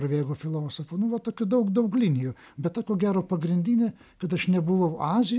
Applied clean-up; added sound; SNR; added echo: none; none; none; none.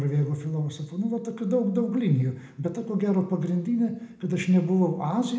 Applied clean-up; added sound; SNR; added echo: none; none; none; reverberation time 0.7 s.